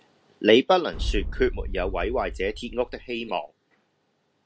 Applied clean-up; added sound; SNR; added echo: none; Boom; 6 dB; none.